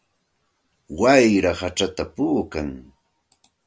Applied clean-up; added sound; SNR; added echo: none; none; none; none.